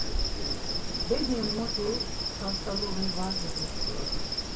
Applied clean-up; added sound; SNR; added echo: none; Insect; -5 dB; reverberation time 0.2 s.